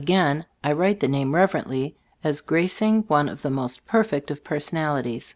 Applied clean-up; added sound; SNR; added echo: none; none; none; none.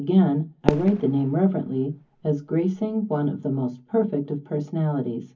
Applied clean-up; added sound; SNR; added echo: none; Fireworks; 8 dB; reverberation time 0.3 s.